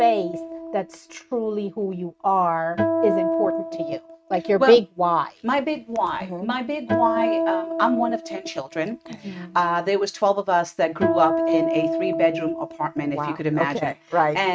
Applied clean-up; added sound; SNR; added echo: neural mask model RNNoise.